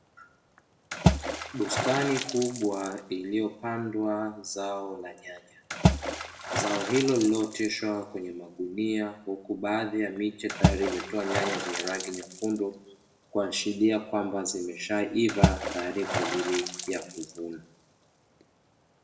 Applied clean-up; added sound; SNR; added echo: none; Water / Splash, splatter; 2 dB; reverberation time 0.6 s.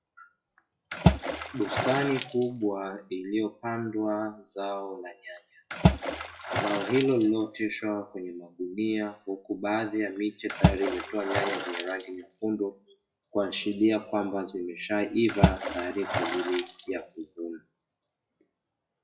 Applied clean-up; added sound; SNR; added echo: classical method WPE with log-MMSE.